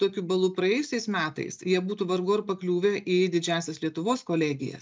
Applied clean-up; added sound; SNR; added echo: none; none; none; none.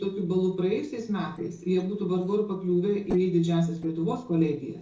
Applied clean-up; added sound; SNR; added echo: neural separator model SepFormer DNS4.